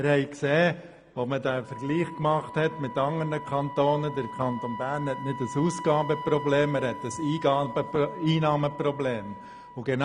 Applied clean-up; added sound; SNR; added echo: none; Wind instrument, woodwind instrument; 13 dB; none.